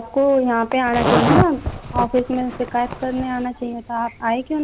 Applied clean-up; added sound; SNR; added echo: none; Zipper (clothing); 4 dB; none.